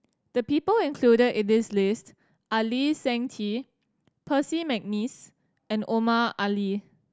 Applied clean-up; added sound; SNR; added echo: none; none; none; none.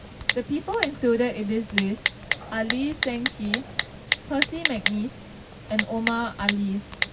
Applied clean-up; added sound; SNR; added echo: none; Typing; 1 dB; reverberation time 0.4 s.